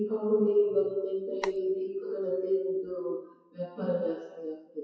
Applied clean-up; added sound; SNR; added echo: classical method WPE with log-MMSE.